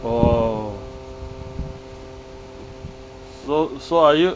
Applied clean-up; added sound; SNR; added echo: none; Wind instrument, woodwind instrument; 17 dB; none.